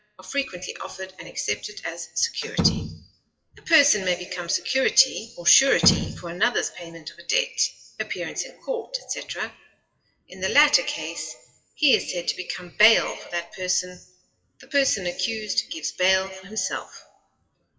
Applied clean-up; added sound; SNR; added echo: classical method WPE with log-MMSE.